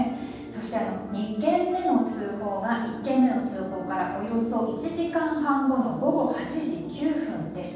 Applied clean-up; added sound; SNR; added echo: none; none; none; reverberation time 1.2 s.